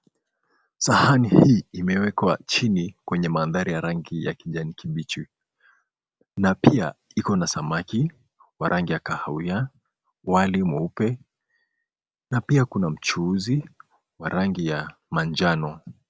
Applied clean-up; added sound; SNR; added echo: none; none; none; none.